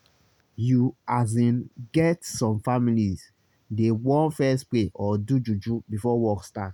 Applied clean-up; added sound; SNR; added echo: none; none; none; none.